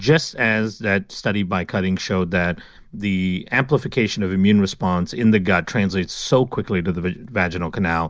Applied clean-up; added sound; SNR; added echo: none; none; none; none.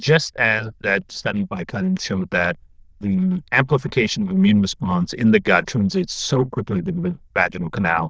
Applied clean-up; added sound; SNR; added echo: neural diffusion model UNIVERSE++.